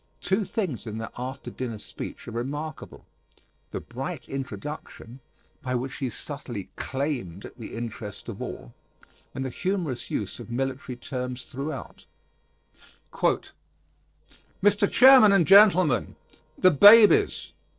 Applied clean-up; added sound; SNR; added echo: neural separator model SepFormer DNS4.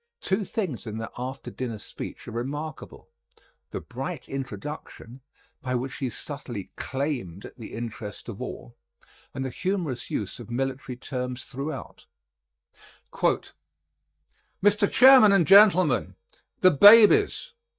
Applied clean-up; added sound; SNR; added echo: neural mask model DeepFilterNet 3.